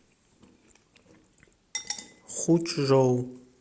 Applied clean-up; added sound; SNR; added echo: none; none; none; none.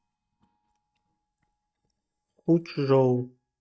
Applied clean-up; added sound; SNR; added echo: neural mask model DeepFilterNet 3.